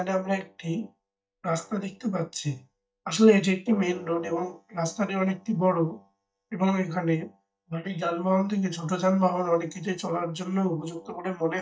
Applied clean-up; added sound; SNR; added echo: neural mask model DeepFilterNet 3.